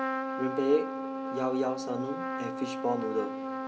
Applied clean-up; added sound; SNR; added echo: none; Trumpet; 2 dB; reverberation time 0.3 s.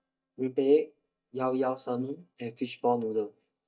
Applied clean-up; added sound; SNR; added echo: neural mask model DeepFilterNet 3.